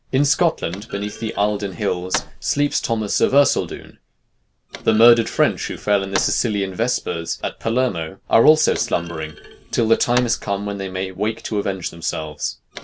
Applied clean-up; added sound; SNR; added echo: none; Thump, thud; 17 dB; none.